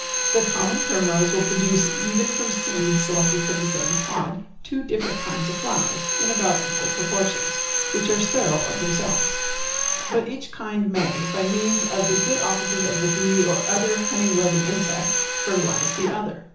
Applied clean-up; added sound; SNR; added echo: none; Drill; 1 dB; reverberation time 0.7 s.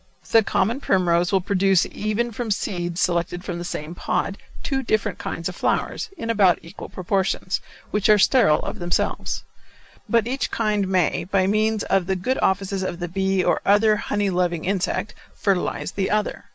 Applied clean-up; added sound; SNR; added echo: none; none; none; none.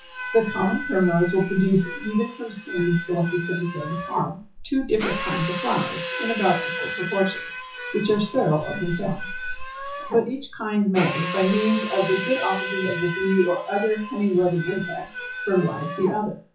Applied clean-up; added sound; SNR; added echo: classical method WPE with log-MMSE.